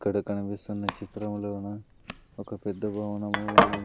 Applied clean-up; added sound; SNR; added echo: none; Domestic sounds, home sounds; -2 dB; none.